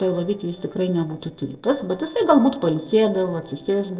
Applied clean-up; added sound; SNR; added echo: neural separator model SepFormer DNS4.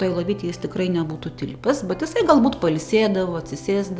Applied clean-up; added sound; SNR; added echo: none; none; none; none.